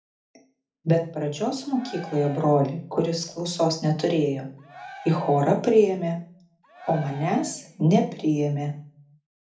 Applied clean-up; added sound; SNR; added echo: none; Cheering; 19 dB; reverberation time 0.4 s.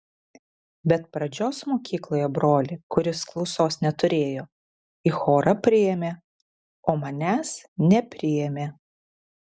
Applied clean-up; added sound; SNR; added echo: none; none; none; none.